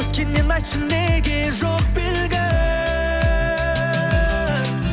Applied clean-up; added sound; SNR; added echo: none; none; none; none.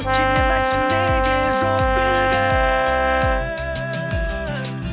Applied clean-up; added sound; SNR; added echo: none; Brass instrument; -4 dB; none.